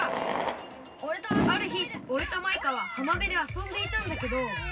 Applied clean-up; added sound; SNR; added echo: none; Fireworks; 4 dB; reverberation time 0.4 s.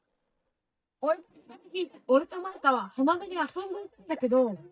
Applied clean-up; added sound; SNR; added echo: neural mask model DeepFilterNet 3.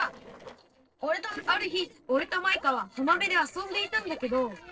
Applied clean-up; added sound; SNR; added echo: neural separator model SepFormer DNS4.